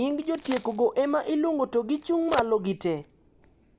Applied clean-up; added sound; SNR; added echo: none; Crack; 14 dB; none.